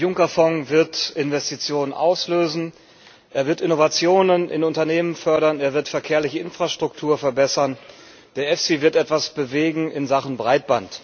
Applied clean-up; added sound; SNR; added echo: none; none; none; none.